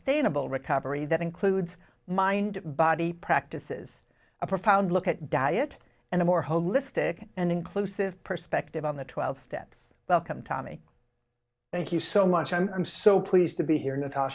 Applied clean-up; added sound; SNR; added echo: none; none; none; none.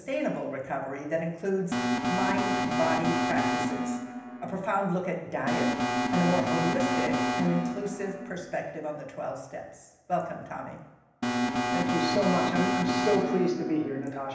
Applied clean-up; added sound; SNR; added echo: none; Alarm; -2 dB; reverberation time 0.9 s.